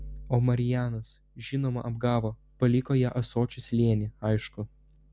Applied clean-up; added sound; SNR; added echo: none; none; none; none.